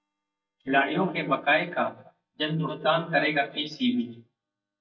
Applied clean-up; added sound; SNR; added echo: neural mask model DeepFilterNet 3.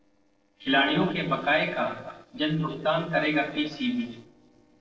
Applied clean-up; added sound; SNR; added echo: neural separator model SepFormer DNS4.